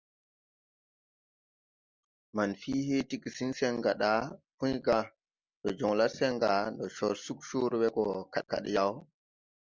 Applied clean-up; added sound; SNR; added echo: none; none; none; none.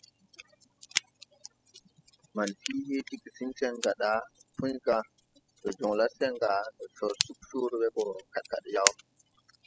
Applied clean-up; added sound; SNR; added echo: classical method spectral subtraction.